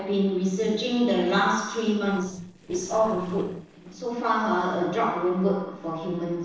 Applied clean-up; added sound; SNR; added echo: neural separator model SepFormer DNS4.